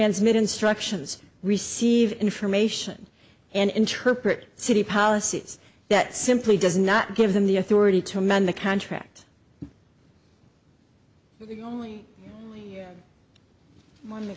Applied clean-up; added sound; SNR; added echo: none; none; none; none.